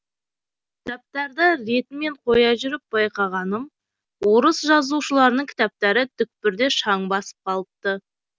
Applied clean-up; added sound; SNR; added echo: none; none; none; none.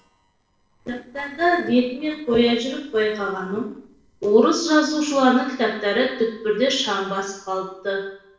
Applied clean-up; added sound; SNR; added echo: neural separator model SepFormer DNS4.